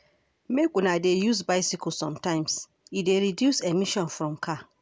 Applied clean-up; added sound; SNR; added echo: none; none; none; none.